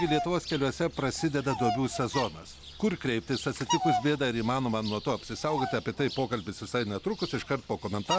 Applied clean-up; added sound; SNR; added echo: none; Bird vocalization, bird call, bird song; 7 dB; none.